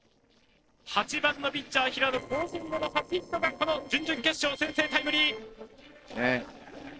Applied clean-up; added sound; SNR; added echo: neural separator model SepFormer DNS4.